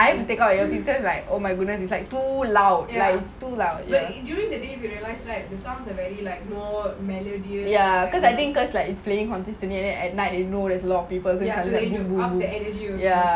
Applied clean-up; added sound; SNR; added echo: none; none; none; none.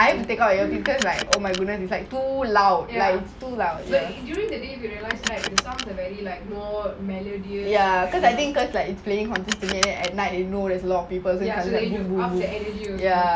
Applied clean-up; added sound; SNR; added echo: none; Car; 11 dB; none.